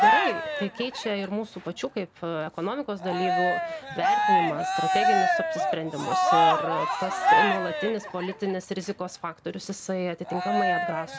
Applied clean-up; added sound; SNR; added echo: none; Cheering; -5 dB; none.